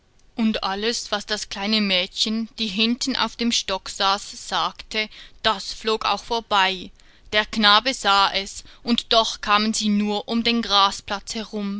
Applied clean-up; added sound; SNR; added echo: none; none; none; none.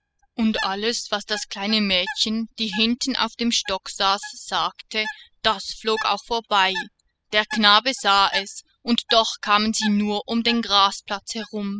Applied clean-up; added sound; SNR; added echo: classical method spectral subtraction.